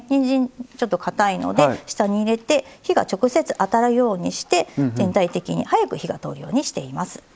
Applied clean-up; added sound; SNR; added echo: none; none; none; none.